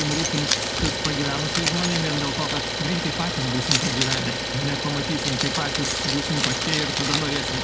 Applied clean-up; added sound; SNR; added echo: none; Idling + Keys jangling; -2 dB; none.